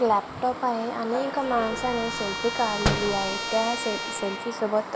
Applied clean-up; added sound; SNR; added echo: none; Slam + Trumpet; 6 dB; none.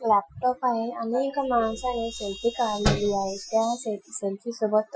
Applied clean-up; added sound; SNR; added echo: classical method Wiener filter.